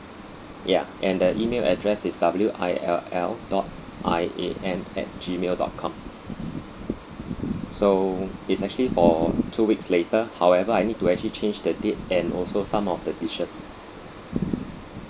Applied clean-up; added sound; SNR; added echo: none; none; none; none.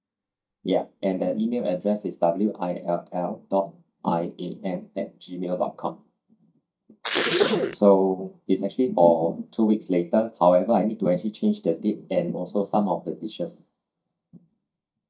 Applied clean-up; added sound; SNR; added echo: neural mask model DeepFilterNet 3.